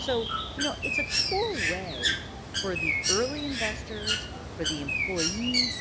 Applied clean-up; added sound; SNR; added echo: none; Bird; -3 dB; none.